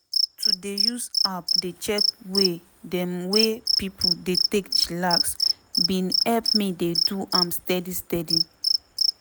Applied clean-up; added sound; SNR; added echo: none; Cricket; -2 dB; none.